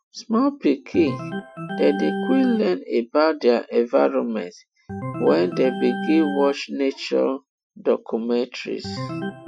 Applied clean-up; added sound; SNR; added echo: classical method Wiener filter.